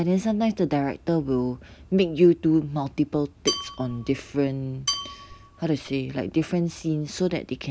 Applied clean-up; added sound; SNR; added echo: none; Dishes, pots, and pans / Glass / Bell; 9 dB; none.